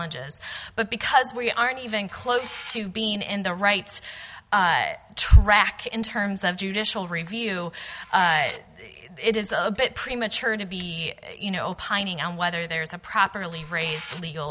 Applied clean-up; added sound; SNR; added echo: none; Camera; 15 dB; none.